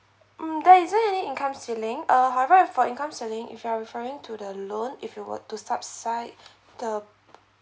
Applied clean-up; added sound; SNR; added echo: none; none; none; none.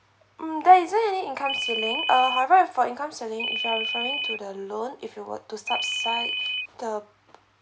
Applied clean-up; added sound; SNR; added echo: none; Ringtone; 3 dB; none.